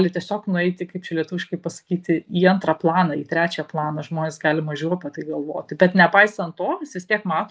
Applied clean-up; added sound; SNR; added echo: none; none; none; none.